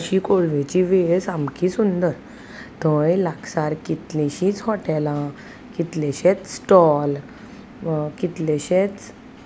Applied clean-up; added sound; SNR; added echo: none; none; none; none.